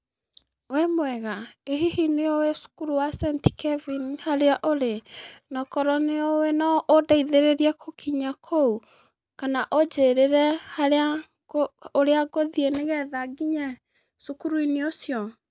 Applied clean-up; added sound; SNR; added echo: none; none; none; none.